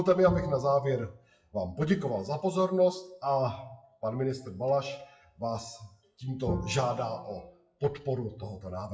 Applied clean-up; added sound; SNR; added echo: classical method WPE with log-MMSE.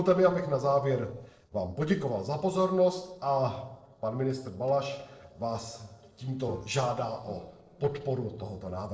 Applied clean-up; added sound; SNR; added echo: neural separator model SepFormer DNS4.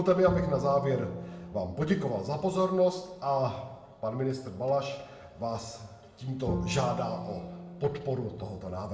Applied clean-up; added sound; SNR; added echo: none; Bowed string instrument; 10 dB; reverberation time 0.6 s.